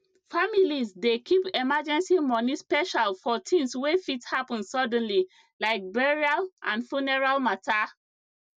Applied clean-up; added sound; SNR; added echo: none; none; none; none.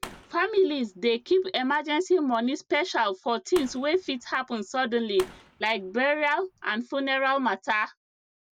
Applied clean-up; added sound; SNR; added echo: none; Fireworks; 20 dB; none.